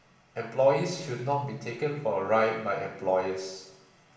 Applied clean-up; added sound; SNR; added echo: none; none; none; reverberation time 0.8 s.